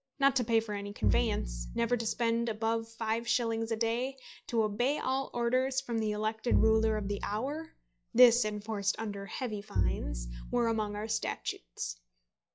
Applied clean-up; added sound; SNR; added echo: classical method log-MMSE.